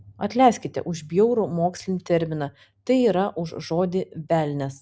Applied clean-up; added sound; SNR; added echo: none; none; none; none.